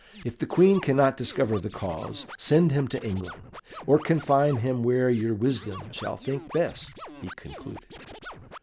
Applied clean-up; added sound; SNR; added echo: neural mask model Resemble Enhance denoiser.